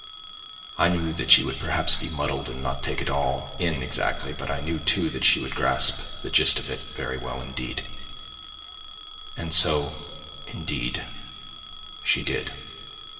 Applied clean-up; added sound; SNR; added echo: none; Telephone; 10 dB; reverberation time 2.3 s.